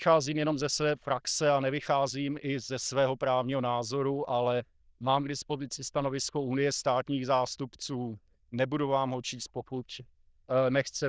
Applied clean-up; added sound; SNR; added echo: neural diffusion model UNIVERSE++.